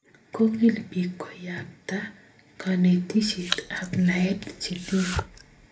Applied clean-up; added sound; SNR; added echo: none; Domestic sounds, home sounds; 9 dB; reverberation time 0.3 s.